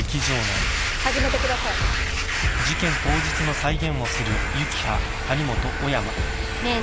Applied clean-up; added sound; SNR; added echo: none; Domestic sounds, home sounds; 3 dB; none.